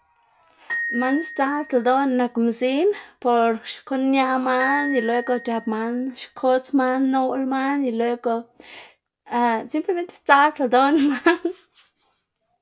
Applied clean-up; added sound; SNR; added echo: none; Glockenspiel; 13 dB; none.